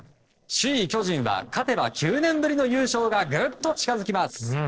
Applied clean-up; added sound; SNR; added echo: neural separator model SepFormer DNS4.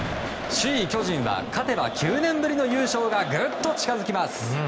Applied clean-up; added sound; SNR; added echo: none; Boom; 17 dB; none.